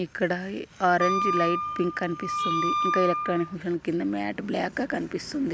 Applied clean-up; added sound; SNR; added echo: none; Wind instrument, woodwind instrument; 1 dB; none.